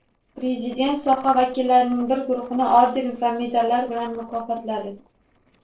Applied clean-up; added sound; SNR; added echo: neural separator model SepFormer DNS4.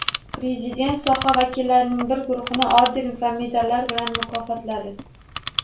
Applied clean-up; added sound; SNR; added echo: none; Clock; 9 dB; reverberation time 0.2 s.